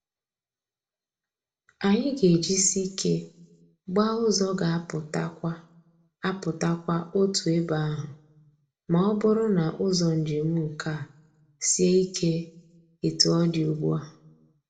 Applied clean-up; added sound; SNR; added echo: none; none; none; reverberation time 0.3 s.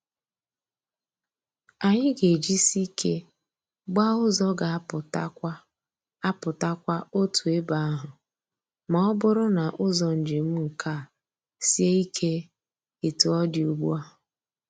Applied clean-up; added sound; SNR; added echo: none; none; none; none.